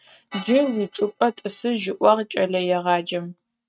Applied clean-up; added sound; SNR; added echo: neural mask model RNNoise.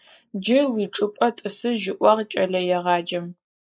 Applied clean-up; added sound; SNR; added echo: neural mask model Resemble Enhance denoiser.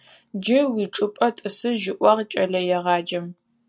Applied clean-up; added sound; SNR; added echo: none; none; none; none.